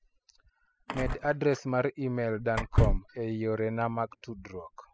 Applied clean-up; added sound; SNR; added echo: classical method spectral subtraction.